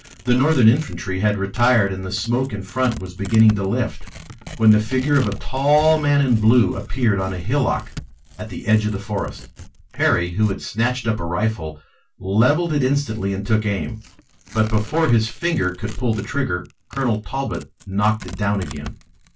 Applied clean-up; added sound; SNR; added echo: none; Tearing; 19 dB; reverberation time 0.2 s.